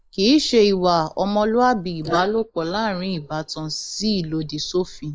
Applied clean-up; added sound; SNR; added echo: neural mask model Resemble Enhance denoiser.